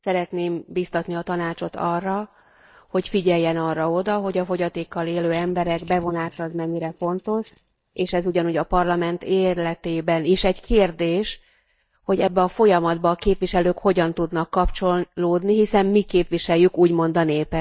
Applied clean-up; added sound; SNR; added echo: neural mask model DeepFilterNet 3.